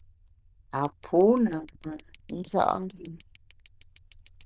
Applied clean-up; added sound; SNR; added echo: neural diffusion model UNIVERSE++.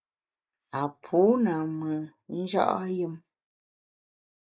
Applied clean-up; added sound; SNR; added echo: neural mask model Resemble Enhance denoiser.